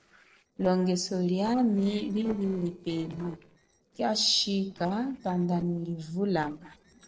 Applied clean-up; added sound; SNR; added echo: neural separator model SepFormer DNS4.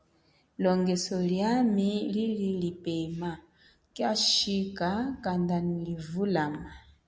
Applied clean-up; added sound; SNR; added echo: none; none; none; none.